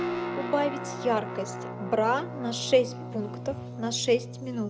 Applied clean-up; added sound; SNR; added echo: none; Guitar + Marimba, xylophone; 7 dB; none.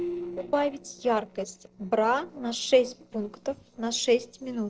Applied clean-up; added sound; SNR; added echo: neural separator model SepFormer DNS4.